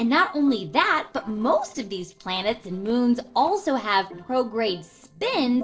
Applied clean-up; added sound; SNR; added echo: neural separator model SepFormer DNS4.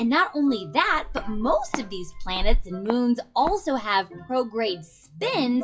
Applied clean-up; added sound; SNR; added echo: classical method WPE with log-MMSE.